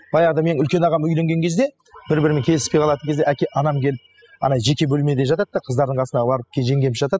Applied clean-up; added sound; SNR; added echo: classical method spectral subtraction.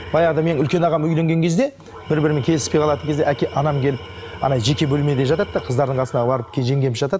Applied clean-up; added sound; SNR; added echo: none; Tools; 17 dB; none.